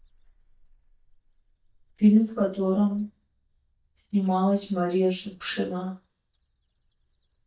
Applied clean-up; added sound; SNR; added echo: neural mask model DeepFilterNet 3.